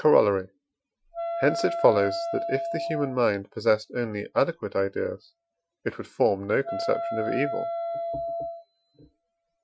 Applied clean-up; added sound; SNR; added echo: classical method Wiener filter.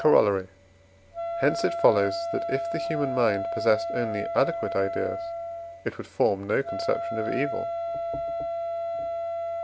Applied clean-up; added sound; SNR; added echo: none; Wind instrument, woodwind instrument; 4 dB; none.